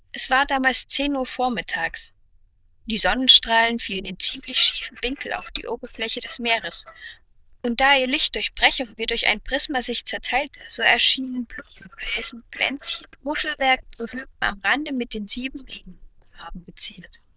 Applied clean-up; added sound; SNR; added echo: neural diffusion model UNIVERSE++.